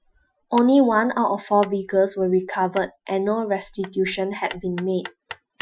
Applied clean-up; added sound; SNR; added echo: classical method Wiener filter.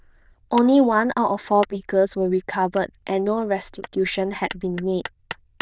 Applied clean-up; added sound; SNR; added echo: neural diffusion model UNIVERSE++.